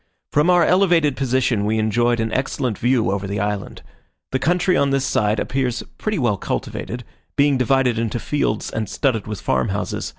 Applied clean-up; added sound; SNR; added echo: none; none; none; none.